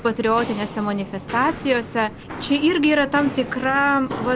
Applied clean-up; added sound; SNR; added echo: none; Walk, footsteps; 12 dB; none.